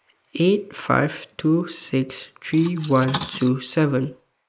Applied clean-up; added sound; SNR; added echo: neural mask model Resemble Enhance denoiser.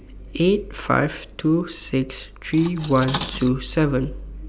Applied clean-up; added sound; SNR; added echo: none; Cutlery, silverware; 14 dB; none.